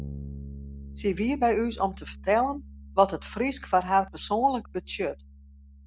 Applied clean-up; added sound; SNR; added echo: none; Bass guitar; 15 dB; none.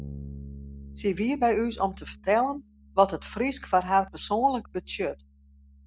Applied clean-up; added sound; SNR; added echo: neural mask model DeepFilterNet 3.